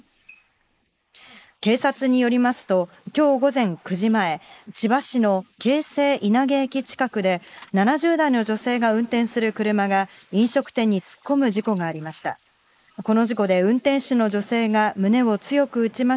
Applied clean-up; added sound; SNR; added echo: neural mask model Resemble Enhance denoiser.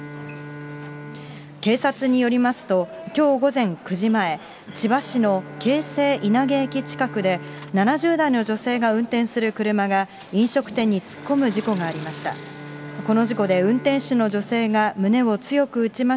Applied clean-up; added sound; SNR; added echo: none; Bowed string instrument; 18 dB; none.